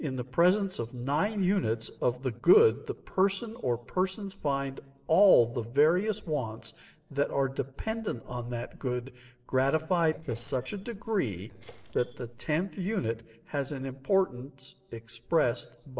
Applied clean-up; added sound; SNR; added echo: neural separator model SepFormer DNS4.